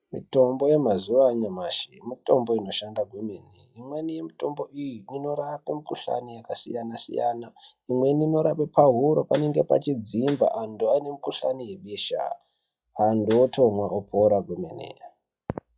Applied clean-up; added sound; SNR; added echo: classical method log-MMSE.